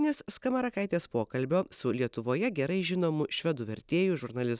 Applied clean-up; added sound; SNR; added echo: none; none; none; none.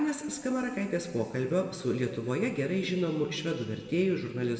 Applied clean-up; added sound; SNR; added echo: none; none; none; reverberation time 1.9 s.